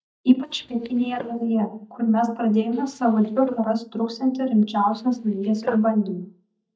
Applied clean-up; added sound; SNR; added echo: neural mask model DeepFilterNet 3.